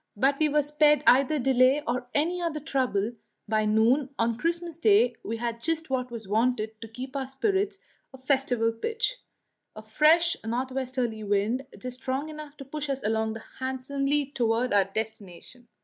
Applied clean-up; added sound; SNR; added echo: none; none; none; none.